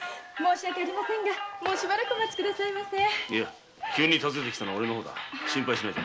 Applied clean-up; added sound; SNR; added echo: none; none; none; none.